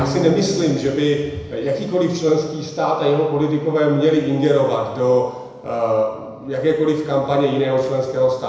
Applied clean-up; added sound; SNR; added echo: none; Bass guitar; 17 dB; reverberation time 1.0 s.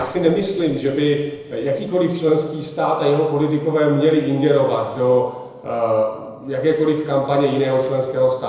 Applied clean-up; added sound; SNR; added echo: neural separator model SepFormer DNS4.